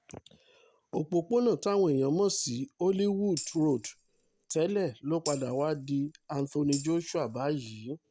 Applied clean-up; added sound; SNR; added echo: none; Tambourine; 15 dB; none.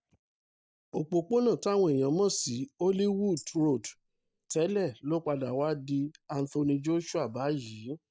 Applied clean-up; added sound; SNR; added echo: neural mask model DeepFilterNet 3.